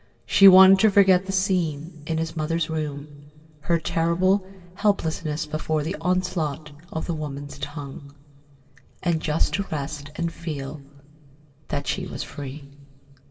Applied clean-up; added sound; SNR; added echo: none; none; none; reverberation time 1.6 s.